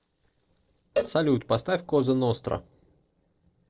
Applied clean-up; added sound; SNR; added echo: neural separator model SepFormer DNS4.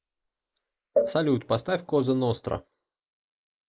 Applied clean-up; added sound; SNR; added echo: neural mask model Resemble Enhance denoiser.